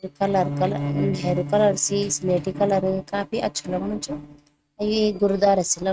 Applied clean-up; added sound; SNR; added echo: neural mask model RNNoise.